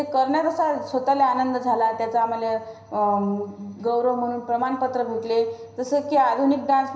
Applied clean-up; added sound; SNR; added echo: none; none; none; reverberation time 0.9 s.